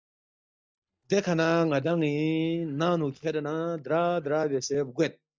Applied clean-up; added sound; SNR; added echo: neural mask model DeepFilterNet 3.